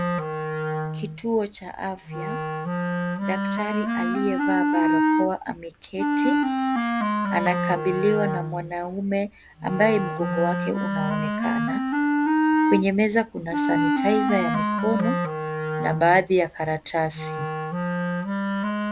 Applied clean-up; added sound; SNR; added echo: none; Wind instrument, woodwind instrument; -1 dB; none.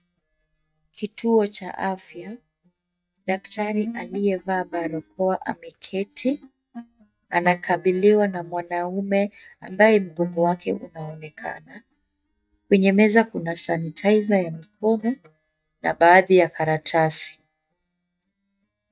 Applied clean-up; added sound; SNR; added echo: neural mask model DeepFilterNet 3.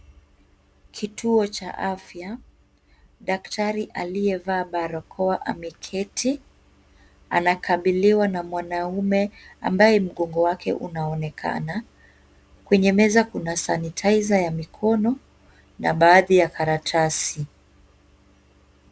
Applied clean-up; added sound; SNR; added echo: none; none; none; none.